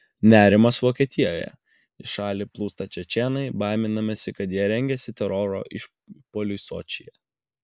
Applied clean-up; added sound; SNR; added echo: neural mask model Resemble Enhance denoiser.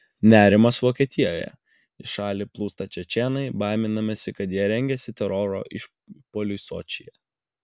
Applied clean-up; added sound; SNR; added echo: none; none; none; none.